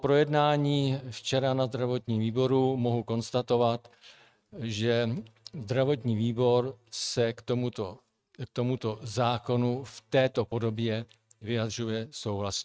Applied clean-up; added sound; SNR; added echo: neural mask model RNNoise.